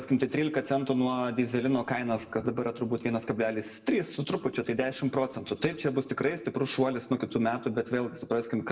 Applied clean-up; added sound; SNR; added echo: none; none; none; reverberation time 0.6 s.